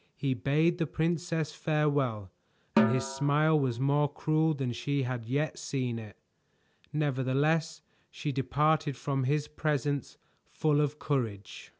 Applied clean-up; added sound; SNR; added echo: none; Snare drum; 5 dB; none.